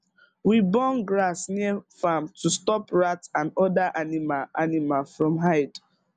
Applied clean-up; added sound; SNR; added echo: none; none; none; none.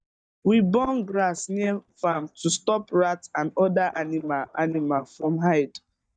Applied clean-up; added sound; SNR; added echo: neural mask model DeepFilterNet 3.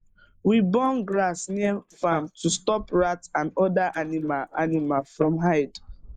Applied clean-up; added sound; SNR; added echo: neural mask model Resemble Enhance denoiser.